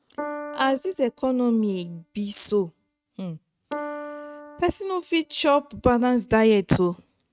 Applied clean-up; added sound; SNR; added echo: neural mask model RNNoise.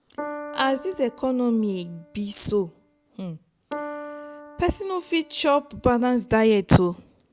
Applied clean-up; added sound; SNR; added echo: none; Piano; 15 dB; none.